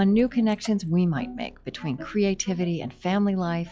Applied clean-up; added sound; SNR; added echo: classical method log-MMSE.